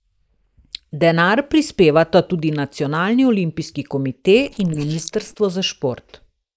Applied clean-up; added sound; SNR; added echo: neural mask model Resemble Enhance denoiser.